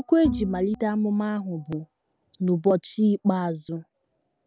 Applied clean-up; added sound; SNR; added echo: none; Bowed string instrument; 10 dB; none.